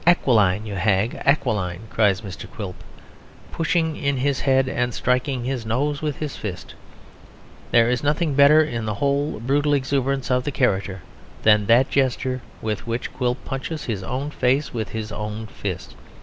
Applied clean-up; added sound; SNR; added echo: none; none; none; none.